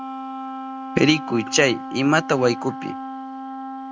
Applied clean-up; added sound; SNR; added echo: none; Wind instrument, woodwind instrument; 9 dB; none.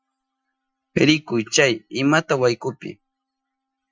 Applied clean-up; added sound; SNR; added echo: classical method Wiener filter.